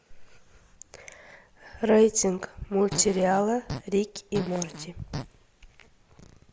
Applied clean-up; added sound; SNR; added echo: none; Fart; 10 dB; none.